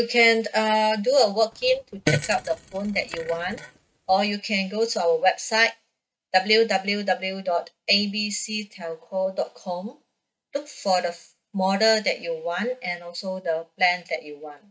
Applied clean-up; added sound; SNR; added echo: neural mask model RNNoise.